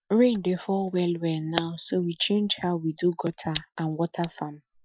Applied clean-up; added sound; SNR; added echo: classical method Wiener filter.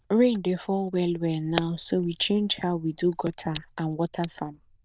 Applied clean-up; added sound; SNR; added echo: neural diffusion model UNIVERSE++.